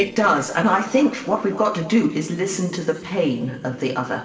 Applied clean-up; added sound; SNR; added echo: neural separator model SepFormer DNS4.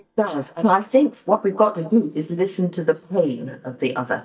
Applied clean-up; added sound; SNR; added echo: neural mask model DeepFilterNet 3.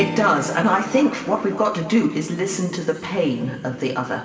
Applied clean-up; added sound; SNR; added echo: none; Strum; 13 dB; reverberation time 2.7 s.